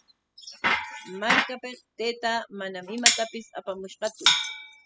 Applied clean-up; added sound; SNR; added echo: classical method spectral subtraction.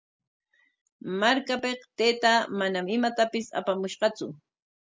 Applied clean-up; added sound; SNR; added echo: none; none; none; none.